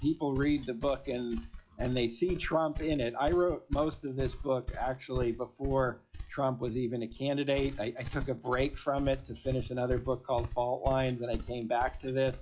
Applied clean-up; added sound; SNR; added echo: classical method log-MMSE.